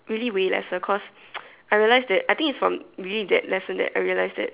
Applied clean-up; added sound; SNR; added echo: none; none; none; none.